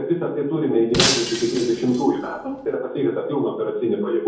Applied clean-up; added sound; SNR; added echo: none; Shatter; 4 dB; reverberation time 0.7 s.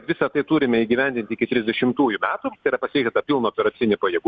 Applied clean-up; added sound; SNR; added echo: none; none; none; none.